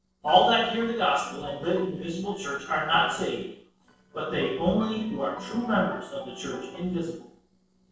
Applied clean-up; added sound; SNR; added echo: neural separator model SepFormer DNS4.